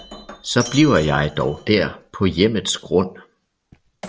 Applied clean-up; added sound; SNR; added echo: none; Shatter; 19 dB; none.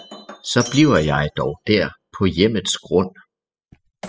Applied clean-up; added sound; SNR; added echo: classical method spectral subtraction.